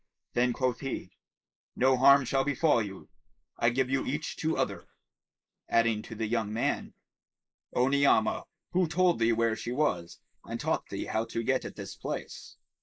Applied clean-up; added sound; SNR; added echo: neural mask model Resemble Enhance denoiser.